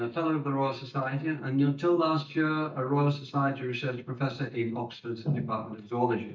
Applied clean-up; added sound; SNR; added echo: neural mask model DeepFilterNet 3.